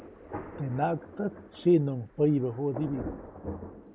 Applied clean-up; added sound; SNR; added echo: none; Thunder; 12 dB; none.